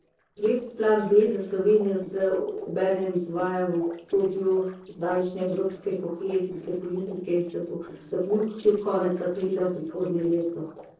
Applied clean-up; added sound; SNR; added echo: neural separator model SepFormer DNS4.